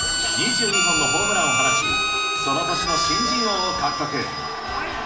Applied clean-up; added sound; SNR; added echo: none; Harmonica; -2 dB; reverberation time 0.8 s.